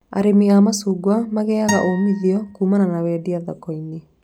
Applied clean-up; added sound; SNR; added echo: none; Acoustic guitar; 12 dB; none.